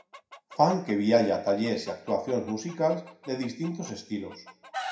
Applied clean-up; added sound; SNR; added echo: none; Chicken, rooster; 17 dB; reverberation time 0.5 s.